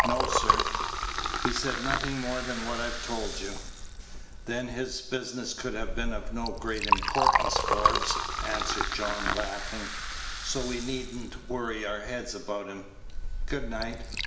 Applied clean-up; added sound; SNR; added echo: none; Liquid; -4 dB; none.